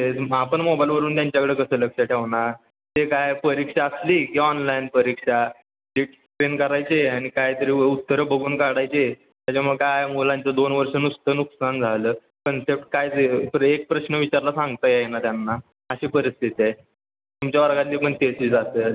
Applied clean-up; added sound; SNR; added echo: none; none; none; none.